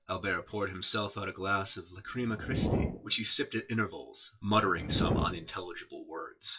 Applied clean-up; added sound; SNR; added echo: classical method WPE with log-MMSE.